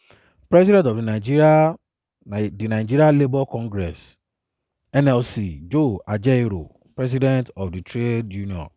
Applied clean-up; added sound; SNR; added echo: none; none; none; none.